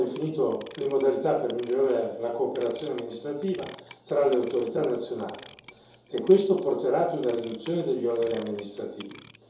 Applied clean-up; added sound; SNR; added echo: none; Clock; 20 dB; reverberation time 2.8 s.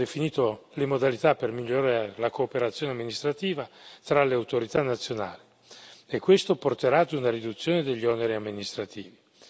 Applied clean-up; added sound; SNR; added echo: none; none; none; none.